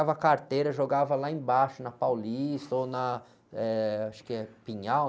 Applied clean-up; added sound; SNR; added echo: none; none; none; none.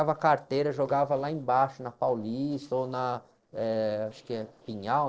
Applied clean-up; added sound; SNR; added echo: neural separator model SepFormer DNS4.